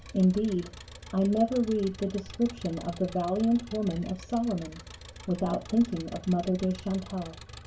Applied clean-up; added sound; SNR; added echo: none; Engine; 17 dB; reverberation time 0.2 s.